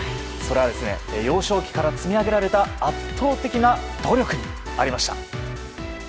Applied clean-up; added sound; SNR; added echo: none; none; none; none.